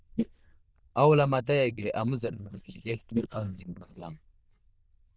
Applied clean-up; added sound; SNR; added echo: neural diffusion model UNIVERSE++.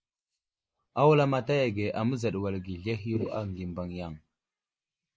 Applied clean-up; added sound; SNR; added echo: neural mask model Resemble Enhance denoiser.